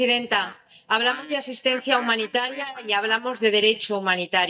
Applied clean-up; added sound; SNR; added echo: neural mask model DeepFilterNet 3.